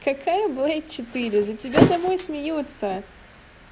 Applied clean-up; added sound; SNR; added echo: none; Thump, thud; 0 dB; none.